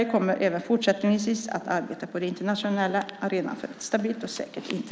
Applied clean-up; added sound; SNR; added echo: none; none; none; none.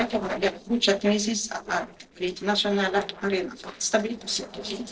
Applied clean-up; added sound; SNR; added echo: neural separator model SepFormer DNS4.